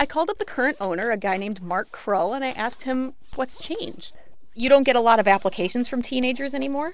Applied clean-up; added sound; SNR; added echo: neural mask model Resemble Enhance denoiser.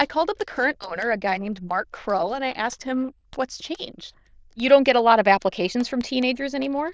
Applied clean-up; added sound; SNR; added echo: neural diffusion model UNIVERSE++.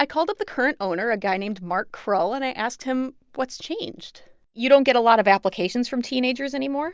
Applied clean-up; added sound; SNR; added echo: none; none; none; none.